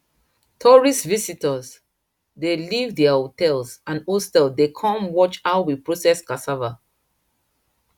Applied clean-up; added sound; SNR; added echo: none; none; none; none.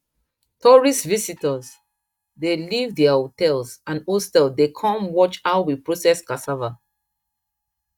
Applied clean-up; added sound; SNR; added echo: neural mask model DeepFilterNet 3.